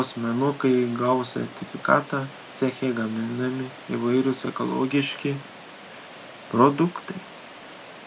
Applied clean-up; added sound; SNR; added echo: none; Water; 16 dB; none.